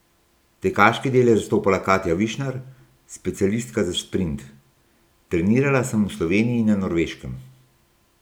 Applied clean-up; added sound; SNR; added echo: none; none; none; none.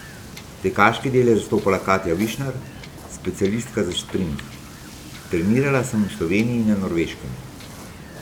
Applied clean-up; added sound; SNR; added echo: none; Wind / Boat, Water vehicle; 15 dB; none.